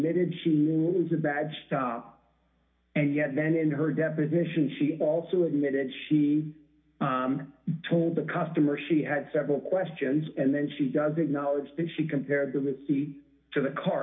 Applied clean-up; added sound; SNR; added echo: none; none; none; reverberation time 0.7 s.